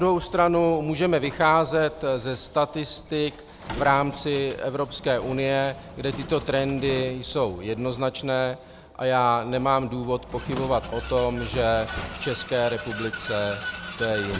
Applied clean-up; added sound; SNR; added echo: none; Vehicle; 13 dB; none.